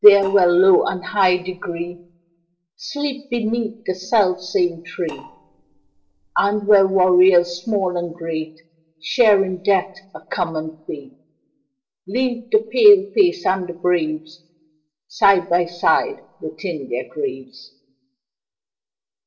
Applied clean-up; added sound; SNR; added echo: neural separator model SepFormer DNS4.